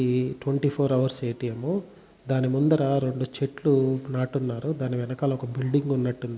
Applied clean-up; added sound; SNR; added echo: none; none; none; none.